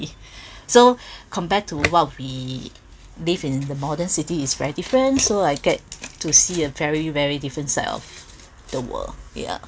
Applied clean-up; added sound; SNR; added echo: none; none; none; none.